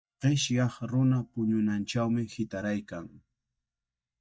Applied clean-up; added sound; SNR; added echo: neural mask model DeepFilterNet 3.